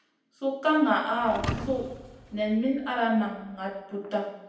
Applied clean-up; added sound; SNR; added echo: none; Thump, thud; 11 dB; reverberation time 0.9 s.